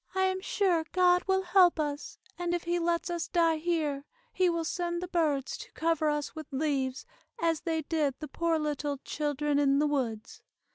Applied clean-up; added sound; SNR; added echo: none; none; none; none.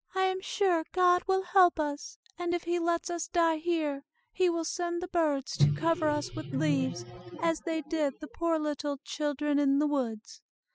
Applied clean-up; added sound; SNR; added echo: classical method spectral subtraction.